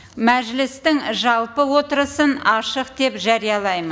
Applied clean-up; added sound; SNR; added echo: none; none; none; none.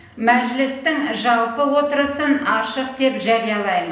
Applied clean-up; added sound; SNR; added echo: none; none; none; reverberation time 0.8 s.